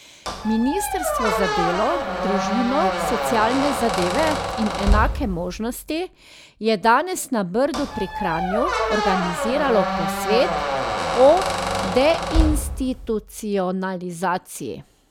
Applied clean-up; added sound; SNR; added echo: none; Squeak; 2 dB; none.